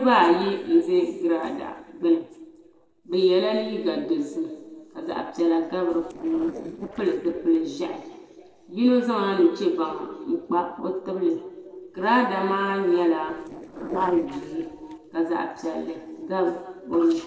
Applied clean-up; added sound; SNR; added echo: neural separator model SepFormer DNS4.